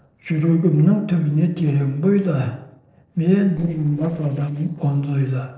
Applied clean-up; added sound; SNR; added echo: neural separator model SepFormer DNS4.